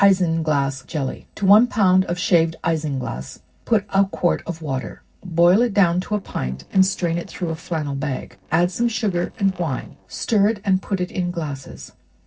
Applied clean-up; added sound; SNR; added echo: neural separator model SepFormer DNS4.